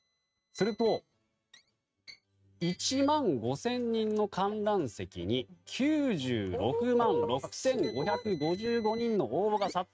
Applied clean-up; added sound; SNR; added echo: neural mask model RNNoise.